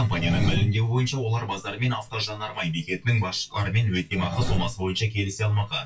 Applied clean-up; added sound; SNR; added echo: classical method WPE with log-MMSE.